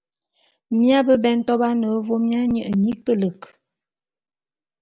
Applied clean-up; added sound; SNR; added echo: none; none; none; none.